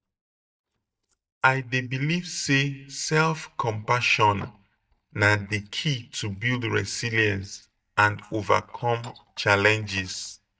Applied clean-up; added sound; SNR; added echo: neural mask model DeepFilterNet 3.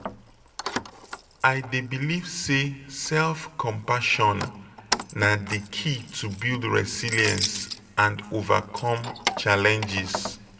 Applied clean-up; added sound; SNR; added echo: none; Keys jangling; 10 dB; reverberation time 0.8 s.